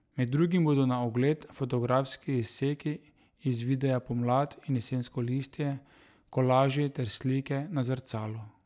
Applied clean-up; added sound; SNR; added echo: none; none; none; none.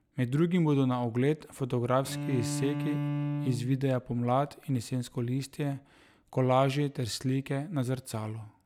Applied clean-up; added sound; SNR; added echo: none; Bowed string instrument; 6 dB; none.